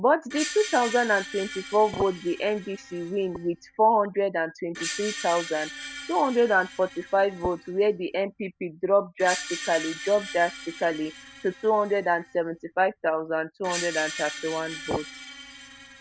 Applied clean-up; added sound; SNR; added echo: none; Screech; 13 dB; none.